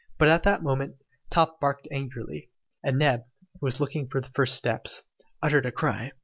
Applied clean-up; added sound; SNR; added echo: none; none; none; none.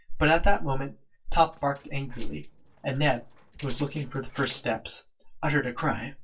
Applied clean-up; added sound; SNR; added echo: neural separator model SepFormer DNS4.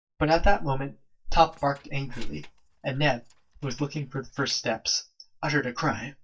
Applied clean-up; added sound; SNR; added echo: neural mask model DeepFilterNet 3.